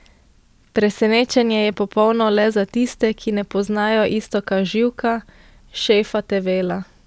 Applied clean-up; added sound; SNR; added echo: none; none; none; none.